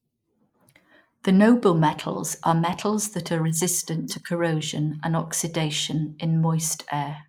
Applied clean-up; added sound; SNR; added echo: neural mask model Resemble Enhance denoiser.